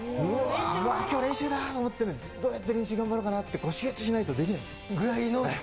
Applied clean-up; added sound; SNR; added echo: none; none; none; none.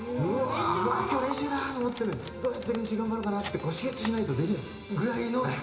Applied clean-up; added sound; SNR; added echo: none; Cutlery, silverware; 16 dB; reverberation time 0.8 s.